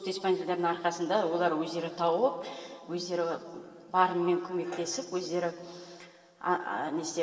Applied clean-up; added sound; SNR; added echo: none; none; none; reverberation time 2.6 s.